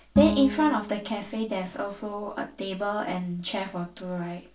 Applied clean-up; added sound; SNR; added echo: none; Bowed string instrument; 5 dB; reverberation time 0.3 s.